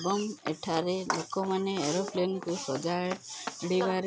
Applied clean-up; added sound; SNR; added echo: none; Run; 14 dB; none.